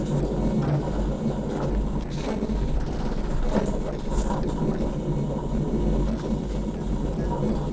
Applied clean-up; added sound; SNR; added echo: neural separator model SepFormer DNS4.